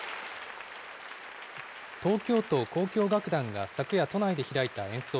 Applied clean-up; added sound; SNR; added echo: none; none; none; none.